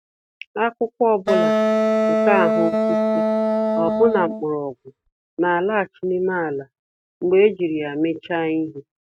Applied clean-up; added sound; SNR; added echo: neural mask model RNNoise.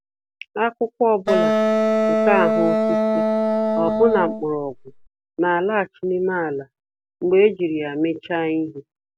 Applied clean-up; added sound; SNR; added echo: none; Wind instrument, woodwind instrument; -3 dB; none.